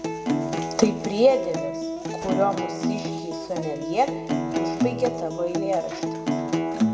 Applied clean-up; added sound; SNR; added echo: none; Acoustic guitar; 0 dB; reverberation time 0.9 s.